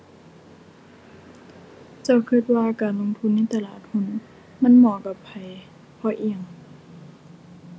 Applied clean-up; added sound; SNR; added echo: none; none; none; none.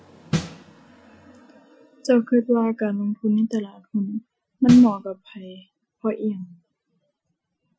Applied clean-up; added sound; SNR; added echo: classical method Wiener filter.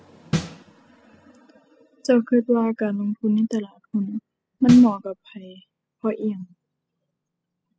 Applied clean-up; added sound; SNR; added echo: classical method spectral subtraction.